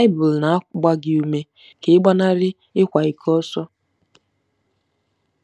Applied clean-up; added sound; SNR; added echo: none; none; none; none.